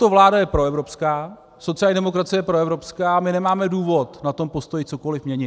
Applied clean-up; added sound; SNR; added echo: none; none; none; none.